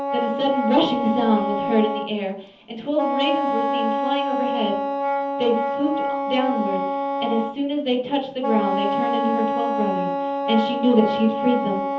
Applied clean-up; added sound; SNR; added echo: none; Wind instrument, woodwind instrument; 1 dB; reverberation time 0.7 s.